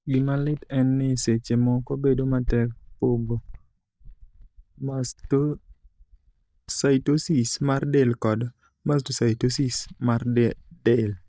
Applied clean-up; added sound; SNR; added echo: neural mask model DeepFilterNet 3.